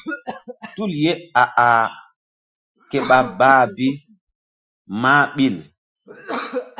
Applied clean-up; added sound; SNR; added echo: classical method Wiener filter.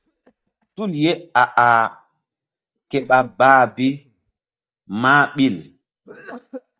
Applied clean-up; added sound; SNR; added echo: neural mask model DeepFilterNet 3.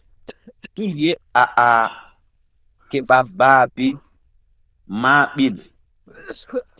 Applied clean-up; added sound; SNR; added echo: neural diffusion model UNIVERSE++.